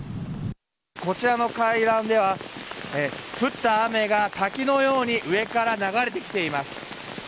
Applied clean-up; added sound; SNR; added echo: none; none; none; none.